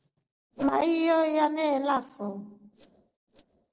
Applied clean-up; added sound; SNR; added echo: neural separator model SepFormer DNS4.